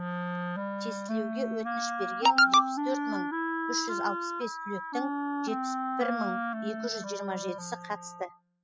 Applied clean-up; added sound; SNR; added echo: classical method spectral subtraction.